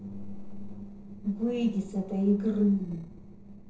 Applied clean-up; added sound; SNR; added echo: neural separator model SepFormer DNS4.